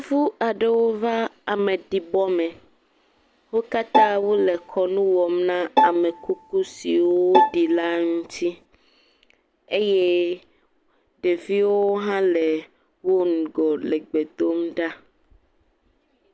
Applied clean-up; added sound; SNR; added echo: none; Bowed string instrument; 1 dB; none.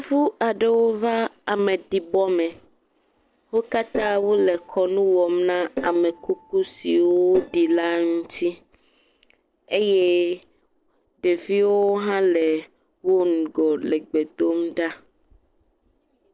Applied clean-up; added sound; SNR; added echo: neural separator model SepFormer DNS4.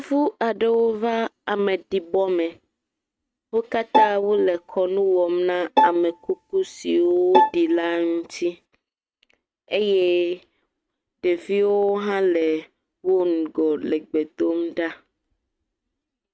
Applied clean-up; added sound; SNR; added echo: neural mask model RNNoise.